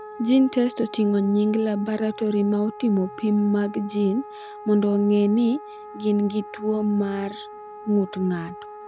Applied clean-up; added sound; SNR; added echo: none; Wind instrument, woodwind instrument; 16 dB; none.